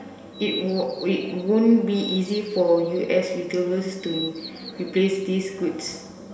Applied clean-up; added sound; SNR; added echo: none; Bird vocalization, bird call, bird song; 14 dB; reverberation time 1.7 s.